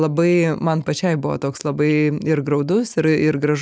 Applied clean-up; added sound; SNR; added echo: none; none; none; none.